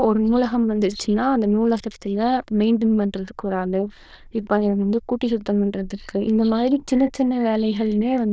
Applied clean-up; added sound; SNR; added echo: neural diffusion model UNIVERSE++.